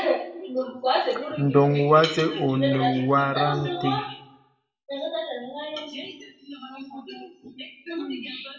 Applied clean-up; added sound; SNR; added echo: none; none; none; reverberation time 0.9 s.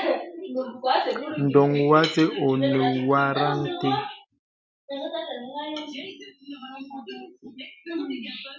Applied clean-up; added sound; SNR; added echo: none; none; none; none.